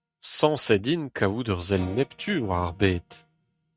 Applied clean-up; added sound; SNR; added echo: neural mask model RNNoise.